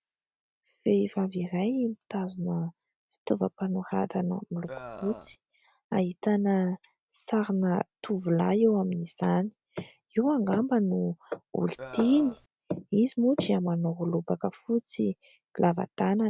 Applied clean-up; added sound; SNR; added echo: none; Burping, eructation; 13 dB; none.